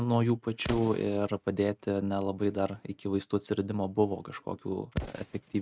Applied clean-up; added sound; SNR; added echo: neural mask model RNNoise.